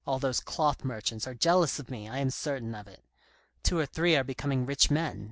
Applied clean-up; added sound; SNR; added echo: none; none; none; none.